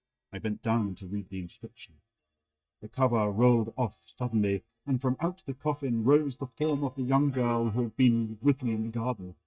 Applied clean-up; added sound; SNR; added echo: neural mask model DeepFilterNet 3.